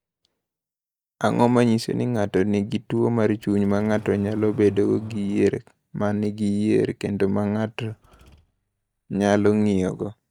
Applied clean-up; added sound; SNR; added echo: neural mask model DeepFilterNet 3.